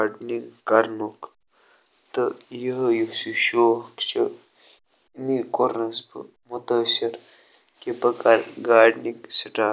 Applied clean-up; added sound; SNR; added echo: none; none; none; none.